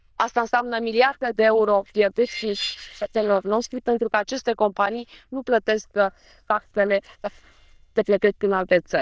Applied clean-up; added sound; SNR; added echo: neural diffusion model UNIVERSE++.